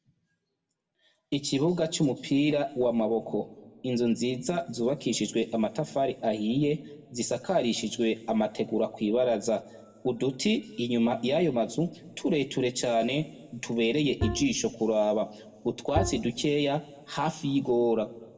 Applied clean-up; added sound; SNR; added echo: none; Bowed string instrument; 5 dB; reverberation time 1.4 s.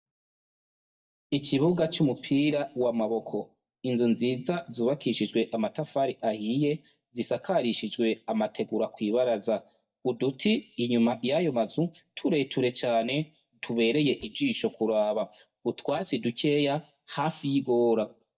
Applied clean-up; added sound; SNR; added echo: neural mask model DeepFilterNet 3.